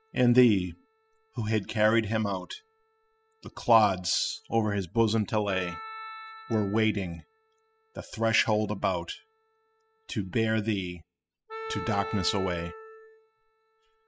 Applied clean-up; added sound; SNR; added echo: classical method spectral subtraction.